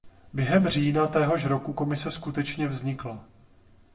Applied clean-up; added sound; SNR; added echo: none; none; none; reverberation time 0.6 s.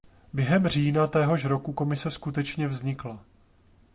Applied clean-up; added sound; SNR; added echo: none; none; none; none.